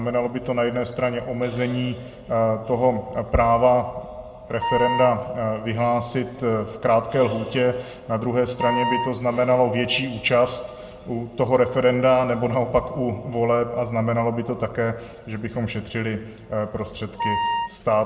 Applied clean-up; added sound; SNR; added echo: none; Wind instrument, woodwind instrument; 4 dB; reverberation time 1.2 s.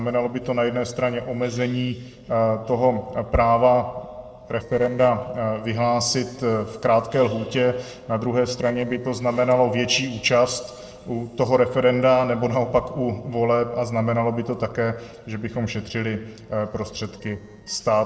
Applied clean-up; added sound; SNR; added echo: neural separator model SepFormer DNS4.